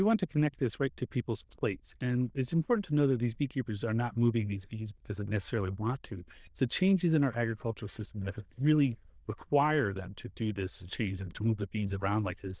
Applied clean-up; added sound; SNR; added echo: neural diffusion model UNIVERSE++.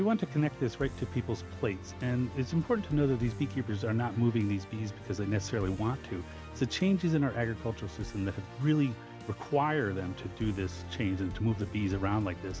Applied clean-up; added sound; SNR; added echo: none; Musical instrument; 12 dB; none.